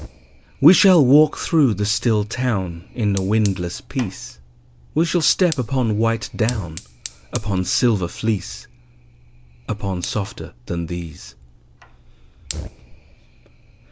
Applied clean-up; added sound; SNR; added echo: none; Fire; 18 dB; none.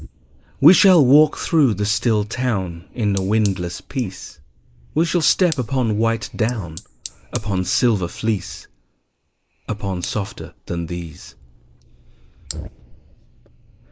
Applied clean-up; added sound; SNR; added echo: neural mask model Resemble Enhance denoiser.